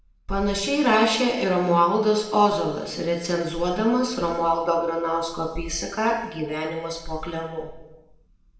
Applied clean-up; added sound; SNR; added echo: none; none; none; reverberation time 1.0 s.